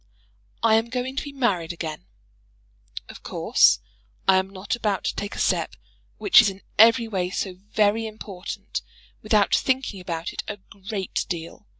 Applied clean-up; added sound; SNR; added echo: none; none; none; none.